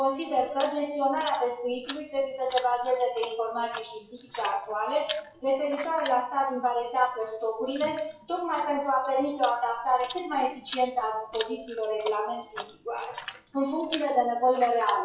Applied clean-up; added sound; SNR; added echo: classical method WPE with log-MMSE.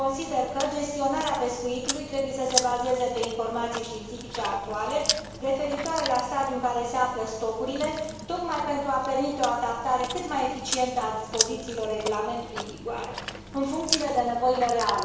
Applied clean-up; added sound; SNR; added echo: none; Chewing, mastication; 8 dB; reverberation time 0.9 s.